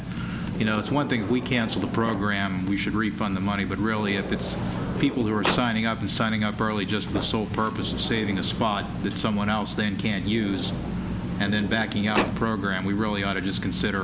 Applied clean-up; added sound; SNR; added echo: none; Sliding door; 11 dB; none.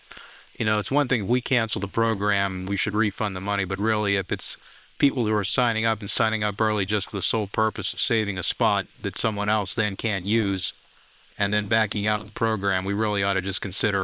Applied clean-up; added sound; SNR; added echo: neural separator model SepFormer WHAM!.